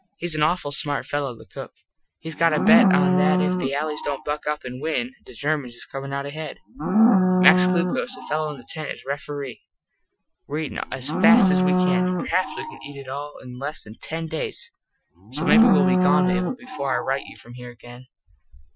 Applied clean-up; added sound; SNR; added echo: classical method Wiener filter.